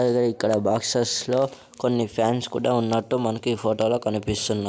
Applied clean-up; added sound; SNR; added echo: none; none; none; none.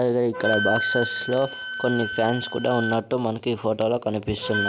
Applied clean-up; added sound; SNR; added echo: none; Wind instrument, woodwind instrument; 6 dB; none.